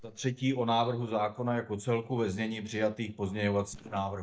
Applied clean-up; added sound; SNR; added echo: neural mask model DeepFilterNet 3.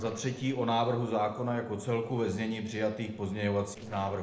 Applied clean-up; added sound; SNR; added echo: neural separator model SepFormer DNS4.